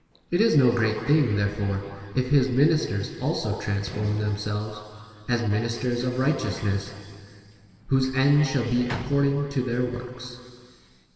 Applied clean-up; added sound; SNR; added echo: none; Sliding door; 18 dB; reverberation time 2.5 s.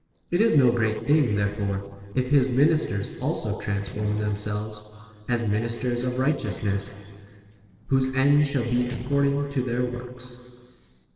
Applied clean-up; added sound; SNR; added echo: neural separator model SepFormer DNS4.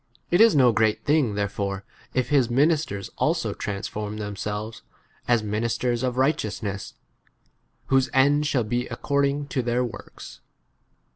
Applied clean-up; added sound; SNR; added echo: none; none; none; none.